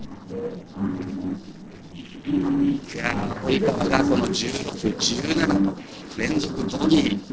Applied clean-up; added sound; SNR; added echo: neural separator model SepFormer DNS4.